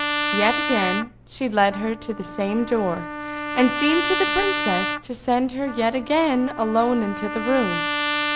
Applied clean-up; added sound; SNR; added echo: none; Trumpet; 4 dB; none.